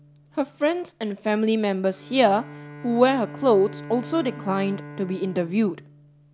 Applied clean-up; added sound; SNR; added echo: none; Bowed string instrument; 17 dB; none.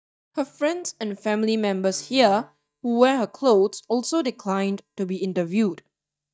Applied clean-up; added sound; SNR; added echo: neural mask model DeepFilterNet 3.